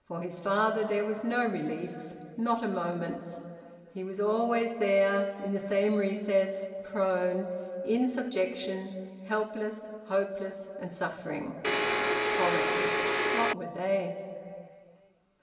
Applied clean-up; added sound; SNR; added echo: none; Domestic sounds, home sounds; -4 dB; reverberation time 2.4 s.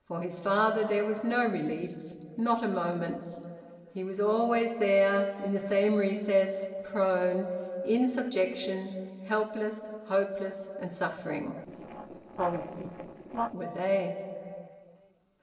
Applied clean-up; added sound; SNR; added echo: neural separator model SepFormer DNS4.